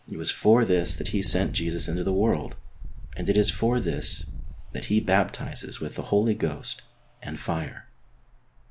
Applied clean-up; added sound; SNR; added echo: none; Engine; 9 dB; none.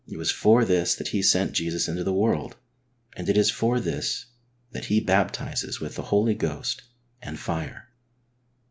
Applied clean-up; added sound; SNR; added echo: none; none; none; none.